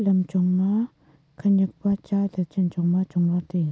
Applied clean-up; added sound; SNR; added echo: none; none; none; none.